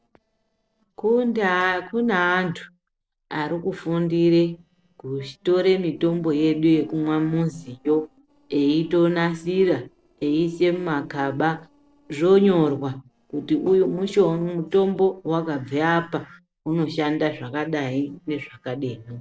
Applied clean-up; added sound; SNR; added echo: neural separator model SepFormer DNS4.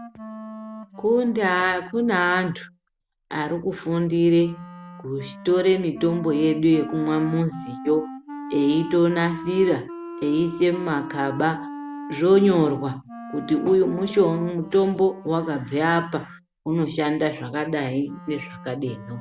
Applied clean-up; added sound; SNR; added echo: none; Wind instrument, woodwind instrument; 15 dB; none.